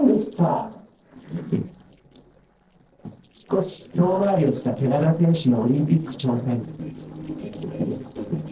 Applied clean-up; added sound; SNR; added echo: neural separator model SepFormer DNS4.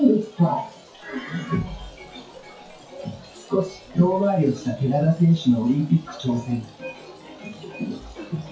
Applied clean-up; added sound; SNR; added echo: classical method WPE with log-MMSE.